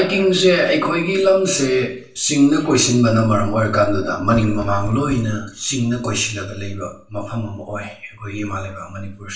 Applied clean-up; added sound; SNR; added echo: none; Knock; 16 dB; reverberation time 0.3 s.